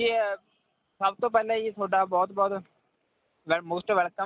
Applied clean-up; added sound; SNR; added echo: none; none; none; none.